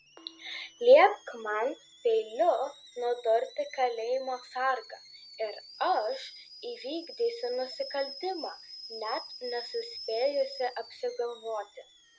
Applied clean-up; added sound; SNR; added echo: none; Boiling / Alarm; 17 dB; none.